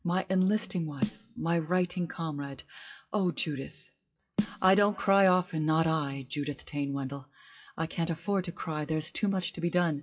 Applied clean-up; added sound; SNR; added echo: classical method WPE with log-MMSE.